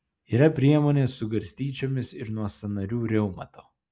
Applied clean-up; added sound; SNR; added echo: none; none; none; none.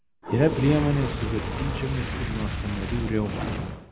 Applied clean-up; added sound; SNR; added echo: none; Fire; 3 dB; none.